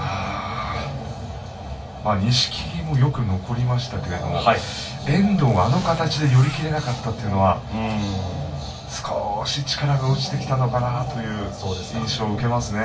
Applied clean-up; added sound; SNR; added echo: none; Zipper (clothing); 16 dB; reverberation time 0.2 s.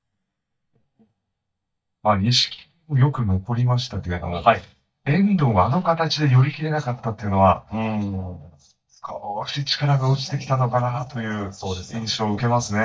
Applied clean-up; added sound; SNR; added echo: neural mask model DeepFilterNet 3.